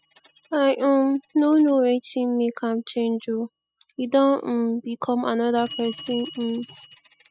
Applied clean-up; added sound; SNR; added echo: classical method spectral subtraction.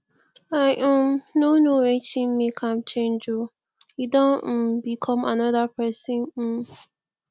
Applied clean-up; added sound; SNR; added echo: none; none; none; none.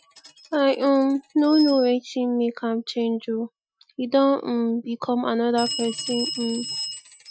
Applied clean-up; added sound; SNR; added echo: classical method Wiener filter.